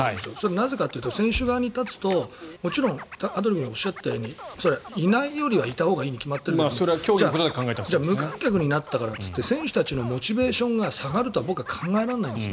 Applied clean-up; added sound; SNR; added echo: none; Scratching (performance technique); 18 dB; none.